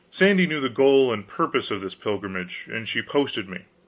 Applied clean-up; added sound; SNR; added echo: none; none; none; none.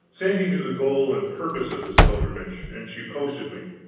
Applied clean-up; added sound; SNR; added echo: none; Slam / Wood; -3 dB; reverberation time 1.1 s.